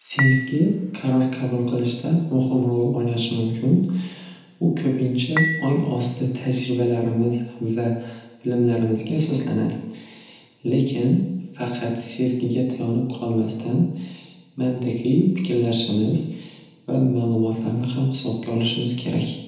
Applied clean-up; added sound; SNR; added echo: none; Dishes, pots, and pans / Chink, clink; 6 dB; reverberation time 0.9 s.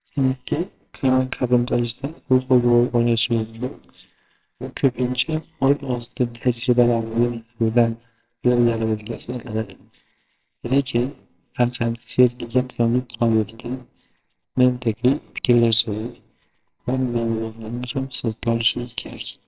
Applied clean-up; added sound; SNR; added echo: neural separator model SepFormer WHAMR!.